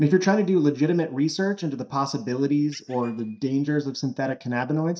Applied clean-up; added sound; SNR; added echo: neural mask model DeepFilterNet 3.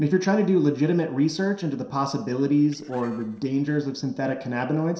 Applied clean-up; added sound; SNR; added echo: neural separator model SepFormer DNS4.